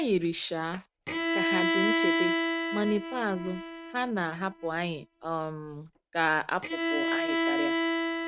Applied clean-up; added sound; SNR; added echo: neural mask model RNNoise.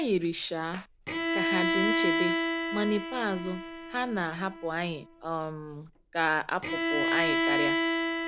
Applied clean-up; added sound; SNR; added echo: none; Bowed string instrument; -1 dB; none.